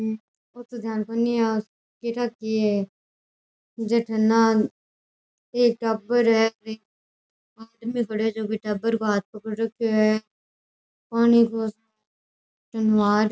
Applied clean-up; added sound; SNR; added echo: none; none; none; none.